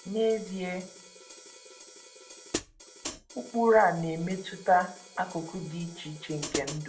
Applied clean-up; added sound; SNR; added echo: none; Hi-hat; 13 dB; reverberation time 0.3 s.